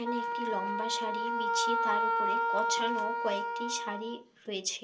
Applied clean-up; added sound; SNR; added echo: none; Wind instrument, woodwind instrument; -5 dB; reverberation time 0.2 s.